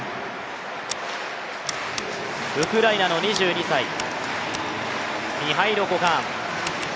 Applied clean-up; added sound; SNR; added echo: none; Scissors; 16 dB; none.